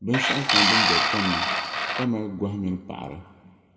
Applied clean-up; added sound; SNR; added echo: none; Tools; -5 dB; reverberation time 1.9 s.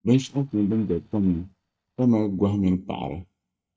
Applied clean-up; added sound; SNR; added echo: neural mask model DeepFilterNet 3.